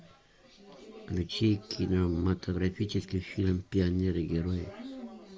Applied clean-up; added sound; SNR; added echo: none; none; none; none.